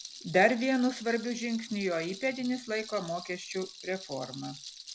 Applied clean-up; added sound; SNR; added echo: none; Rattle; 15 dB; none.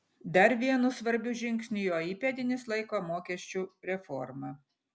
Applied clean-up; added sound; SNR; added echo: none; none; none; none.